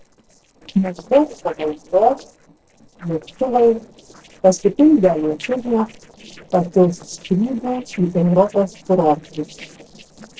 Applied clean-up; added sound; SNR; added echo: neural separator model SepFormer DNS4.